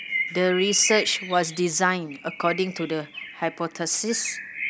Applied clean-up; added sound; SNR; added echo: none; Bird; 9 dB; none.